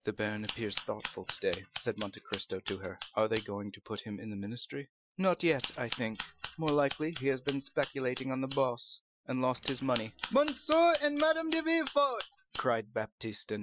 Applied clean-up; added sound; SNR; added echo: classical method Wiener filter.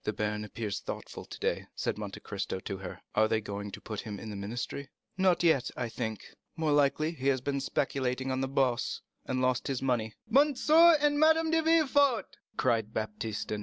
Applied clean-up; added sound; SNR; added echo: none; none; none; none.